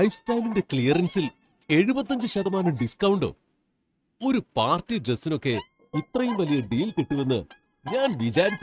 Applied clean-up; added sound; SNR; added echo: neural mask model RNNoise.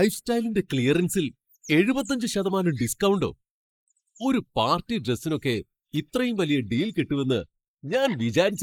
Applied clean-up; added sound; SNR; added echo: neural mask model Resemble Enhance denoiser.